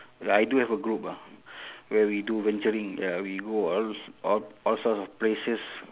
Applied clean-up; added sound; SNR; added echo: none; none; none; none.